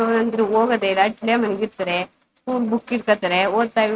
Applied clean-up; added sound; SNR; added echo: neural mask model RNNoise.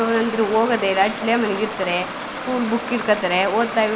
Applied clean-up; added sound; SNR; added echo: none; Stream; 8 dB; none.